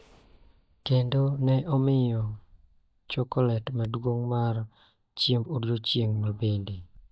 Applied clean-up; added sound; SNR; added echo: neural mask model DeepFilterNet 3.